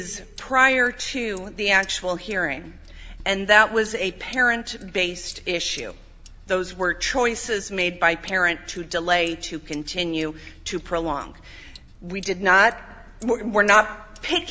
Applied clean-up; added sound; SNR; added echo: none; Sink (filling or washing); 20 dB; none.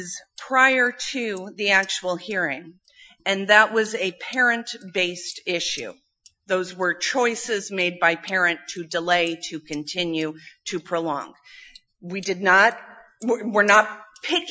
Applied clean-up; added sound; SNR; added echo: classical method Wiener filter.